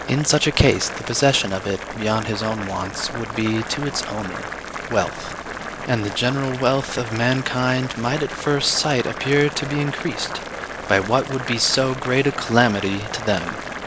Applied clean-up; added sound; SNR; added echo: none; Boiling; 9 dB; none.